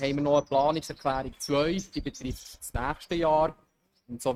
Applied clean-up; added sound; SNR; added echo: neural mask model RNNoise.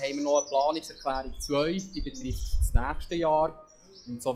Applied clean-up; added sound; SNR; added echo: classical method log-MMSE.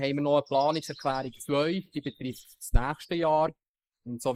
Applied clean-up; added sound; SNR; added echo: neural mask model Resemble Enhance denoiser.